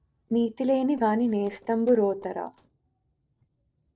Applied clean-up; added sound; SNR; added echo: neural separator model SepFormer DNS4.